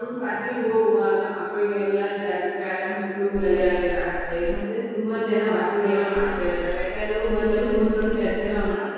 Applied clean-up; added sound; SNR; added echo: none; Water / Splash, splatter; 7 dB; reverberation time 2.0 s.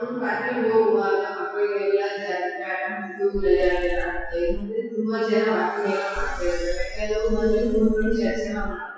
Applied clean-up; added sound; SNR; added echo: classical method WPE with log-MMSE.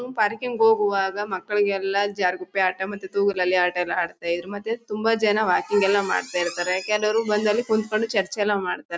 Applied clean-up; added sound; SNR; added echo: none; none; none; none.